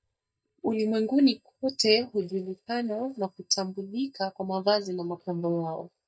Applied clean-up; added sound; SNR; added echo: neural mask model DeepFilterNet 3.